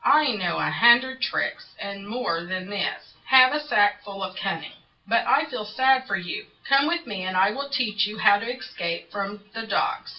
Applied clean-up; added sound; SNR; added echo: none; none; none; reverberation time 0.2 s.